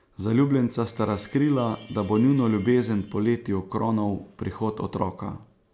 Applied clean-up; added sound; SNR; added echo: none; Chime; 15 dB; none.